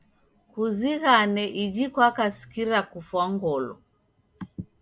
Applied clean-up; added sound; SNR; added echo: none; none; none; none.